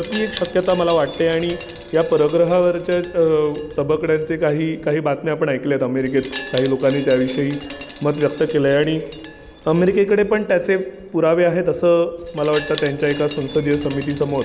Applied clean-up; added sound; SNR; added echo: none; Wind chime; 19 dB; none.